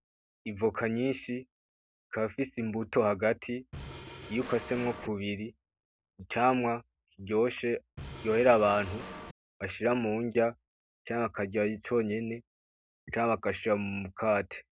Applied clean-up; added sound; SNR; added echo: none; Drum kit; 12 dB; none.